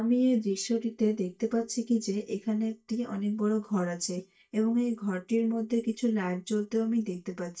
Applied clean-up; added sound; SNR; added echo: neural mask model DeepFilterNet 3.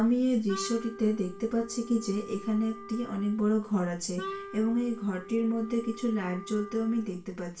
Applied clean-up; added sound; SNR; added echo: none; Wind instrument, woodwind instrument; 15 dB; reverberation time 0.3 s.